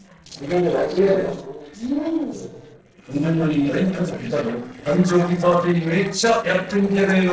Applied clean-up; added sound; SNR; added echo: neural separator model SepFormer DNS4.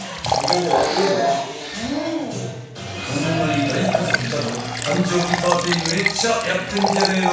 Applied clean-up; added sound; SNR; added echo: none; Liquid; 4 dB; reverberation time 0.7 s.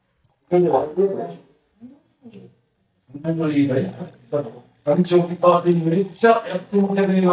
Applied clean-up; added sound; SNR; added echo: neural mask model DeepFilterNet 3.